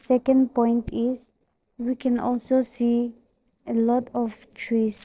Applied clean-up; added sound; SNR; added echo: neural separator model SepFormer DNS4.